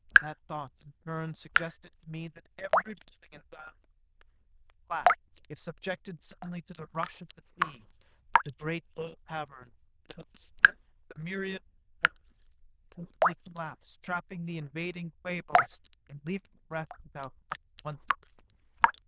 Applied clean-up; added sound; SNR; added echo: neural diffusion model UNIVERSE++.